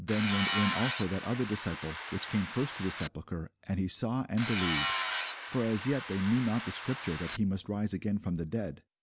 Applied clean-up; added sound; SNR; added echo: none; Tools; -1 dB; none.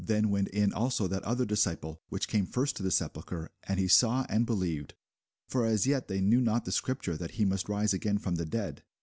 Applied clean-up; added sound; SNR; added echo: none; none; none; none.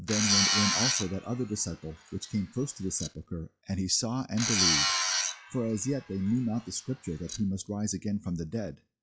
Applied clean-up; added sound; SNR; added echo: classical method log-MMSE.